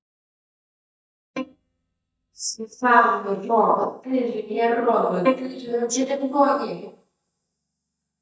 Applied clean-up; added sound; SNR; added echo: neural mask model DeepFilterNet 3.